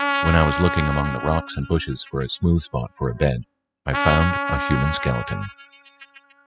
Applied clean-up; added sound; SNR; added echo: classical method spectral subtraction.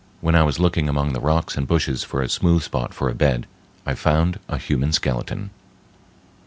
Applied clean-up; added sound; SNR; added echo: none; none; none; none.